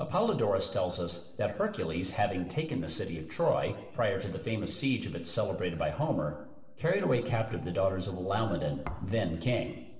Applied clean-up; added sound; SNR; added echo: neural separator model SepFormer DNS4.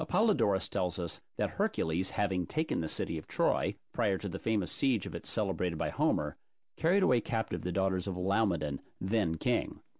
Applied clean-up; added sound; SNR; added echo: none; none; none; none.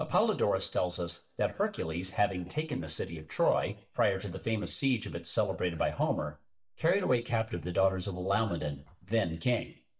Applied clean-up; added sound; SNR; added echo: neural mask model DeepFilterNet 3.